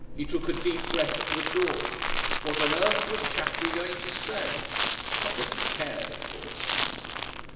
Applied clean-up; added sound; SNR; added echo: none; Crumpling, crinkling; -4 dB; reverberation time 2.4 s.